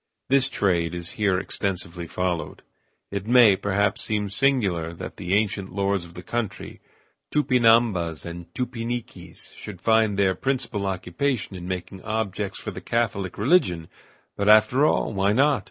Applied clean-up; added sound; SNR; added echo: none; none; none; none.